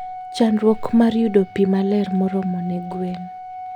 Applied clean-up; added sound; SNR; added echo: none; Organ; 13 dB; none.